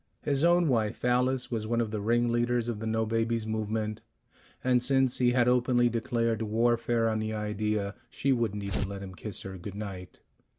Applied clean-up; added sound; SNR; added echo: none; Tearing; 4 dB; none.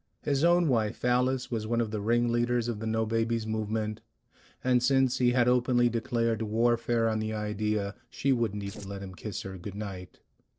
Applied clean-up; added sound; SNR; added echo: neural separator model SepFormer DNS4.